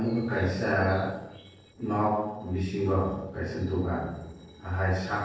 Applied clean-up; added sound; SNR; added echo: neural separator model SepFormer DNS4.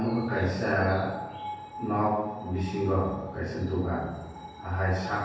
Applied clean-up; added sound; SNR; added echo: none; Screech; 14 dB; reverberation time 1.3 s.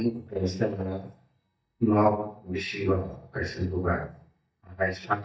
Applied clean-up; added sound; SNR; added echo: neural mask model DeepFilterNet 3.